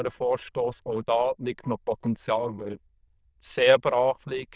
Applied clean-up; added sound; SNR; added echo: neural diffusion model UNIVERSE++.